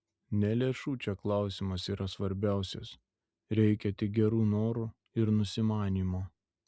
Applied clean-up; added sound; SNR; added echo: none; none; none; none.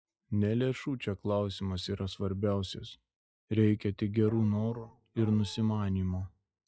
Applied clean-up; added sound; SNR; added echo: classical method log-MMSE.